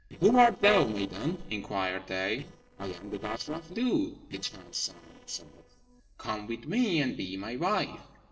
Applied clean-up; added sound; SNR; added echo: neural separator model SepFormer DNS4.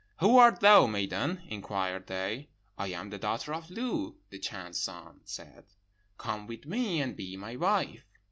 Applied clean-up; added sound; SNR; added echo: none; none; none; none.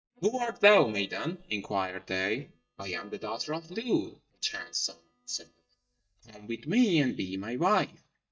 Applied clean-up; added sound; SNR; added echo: neural mask model DeepFilterNet 3.